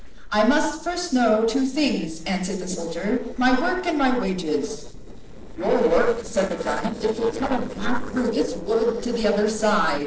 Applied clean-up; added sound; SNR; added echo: neural separator model SepFormer DNS4.